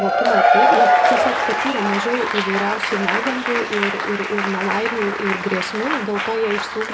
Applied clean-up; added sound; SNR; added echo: none; Applause / Crowd / Cheering; -4 dB; reverberation time 0.4 s.